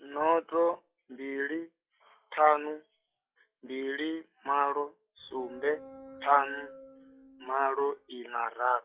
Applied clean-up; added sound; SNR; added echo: classical method log-MMSE.